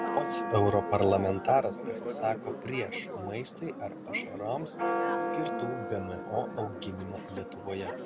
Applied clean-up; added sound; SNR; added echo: none; Church bell; 3 dB; none.